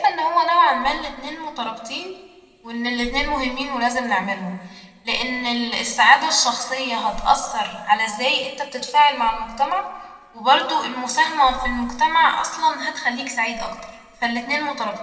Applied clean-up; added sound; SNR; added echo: none; Breathing; 20 dB; reverberation time 1.4 s.